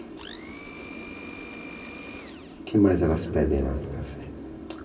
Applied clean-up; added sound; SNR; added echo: none; Domestic sounds, home sounds; 16 dB; reverberation time 3.0 s.